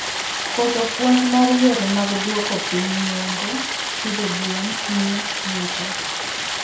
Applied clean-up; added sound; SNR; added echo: none; Stream; 3 dB; reverberation time 0.6 s.